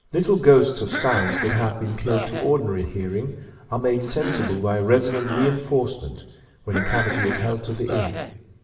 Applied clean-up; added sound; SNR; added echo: none; Cough; 9 dB; reverberation time 1.2 s.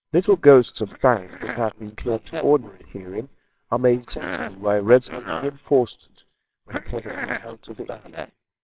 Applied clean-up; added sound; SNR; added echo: neural separator model SepFormer WHAMR!.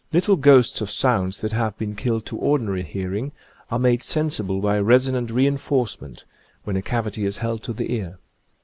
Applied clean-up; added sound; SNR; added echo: none; none; none; none.